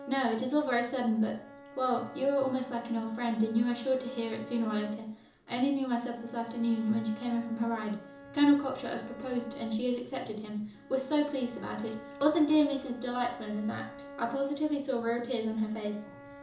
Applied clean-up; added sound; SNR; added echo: none; Bowed string instrument; 17 dB; reverberation time 0.6 s.